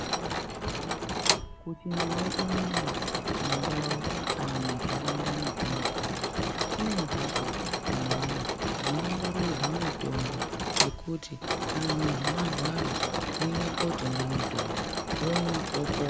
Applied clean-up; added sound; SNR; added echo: none; Mechanisms; -4 dB; none.